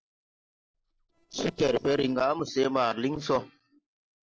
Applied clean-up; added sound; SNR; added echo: neural separator model SepFormer DNS4.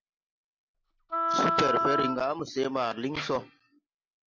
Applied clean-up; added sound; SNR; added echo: none; Wind instrument, woodwind instrument; -2 dB; none.